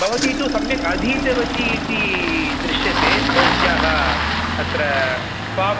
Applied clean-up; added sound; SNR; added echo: none; Engine starting; -2 dB; none.